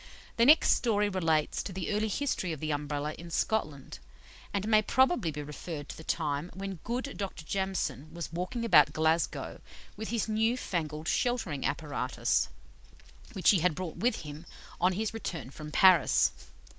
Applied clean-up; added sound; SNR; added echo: none; none; none; none.